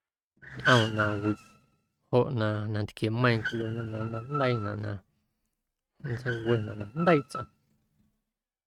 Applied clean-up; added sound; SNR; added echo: neural mask model RNNoise.